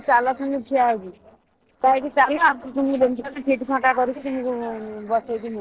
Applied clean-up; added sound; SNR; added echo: neural separator model SepFormer DNS4.